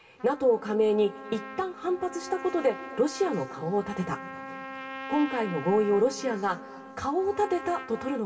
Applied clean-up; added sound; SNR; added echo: none; Trumpet; 13 dB; reverberation time 2.3 s.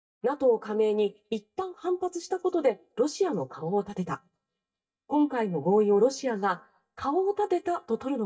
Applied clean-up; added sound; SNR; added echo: neural mask model DeepFilterNet 3.